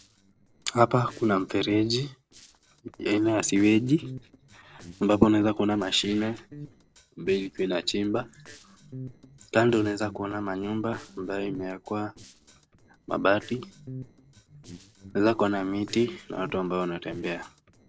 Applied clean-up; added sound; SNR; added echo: neural separator model SepFormer DNS4.